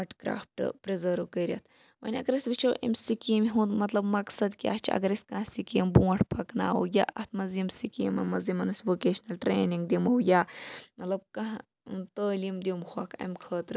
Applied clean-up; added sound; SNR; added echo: none; none; none; none.